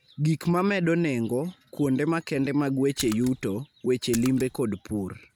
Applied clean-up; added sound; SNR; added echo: none; Splash, splatter; 15 dB; none.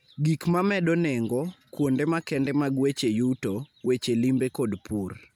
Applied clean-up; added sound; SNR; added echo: none; none; none; none.